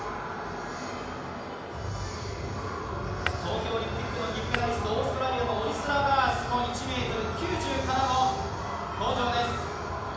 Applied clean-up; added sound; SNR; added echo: none; Shatter; 9 dB; reverberation time 1.0 s.